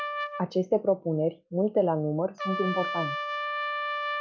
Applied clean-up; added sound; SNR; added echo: none; Trumpet; 5 dB; none.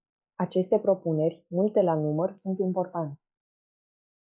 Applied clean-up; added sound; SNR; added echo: neural mask model Resemble Enhance denoiser.